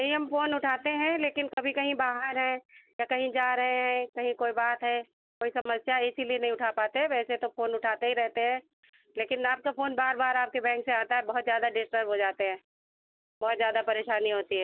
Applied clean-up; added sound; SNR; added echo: none; none; none; none.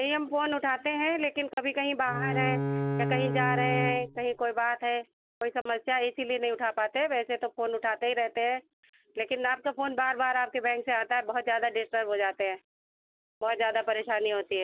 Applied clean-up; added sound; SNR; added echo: none; Bowed string instrument; 1 dB; none.